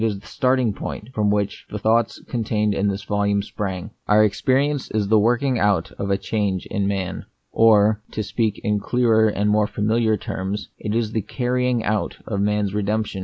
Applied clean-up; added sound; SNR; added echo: none; none; none; none.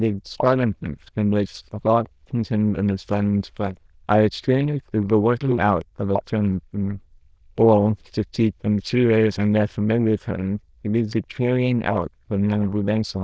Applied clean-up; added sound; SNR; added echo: neural diffusion model UNIVERSE++.